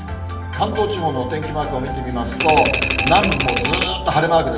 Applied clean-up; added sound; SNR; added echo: none; Typewriter; 2 dB; reverberation time 0.6 s.